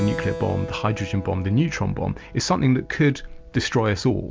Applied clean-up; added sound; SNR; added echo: none; Keyboard (musical); 14 dB; none.